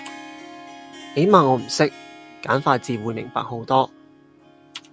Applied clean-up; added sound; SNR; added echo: none; Harp; 19 dB; none.